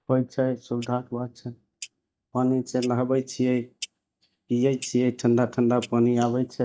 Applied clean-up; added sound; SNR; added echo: neural mask model DeepFilterNet 3.